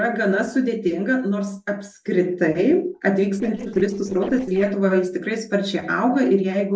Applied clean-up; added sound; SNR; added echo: neural separator model SepFormer DNS4.